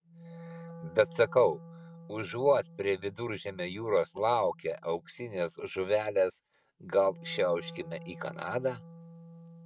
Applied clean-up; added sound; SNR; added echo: neural mask model RNNoise.